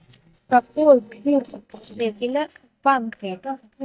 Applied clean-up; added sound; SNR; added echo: neural mask model DeepFilterNet 3.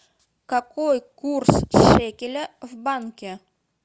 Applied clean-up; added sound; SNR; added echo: none; none; none; none.